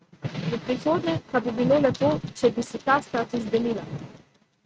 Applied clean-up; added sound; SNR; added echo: neural mask model RNNoise.